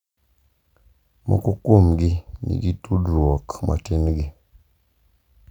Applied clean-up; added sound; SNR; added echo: none; none; none; none.